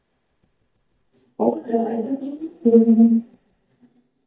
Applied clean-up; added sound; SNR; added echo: neural mask model DeepFilterNet 3.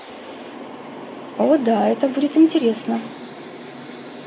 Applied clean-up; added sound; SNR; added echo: none; none; none; none.